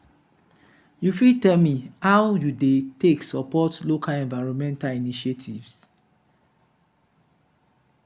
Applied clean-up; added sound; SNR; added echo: none; none; none; none.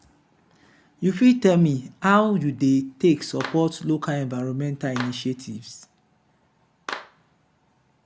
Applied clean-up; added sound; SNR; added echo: none; Clapping; 15 dB; none.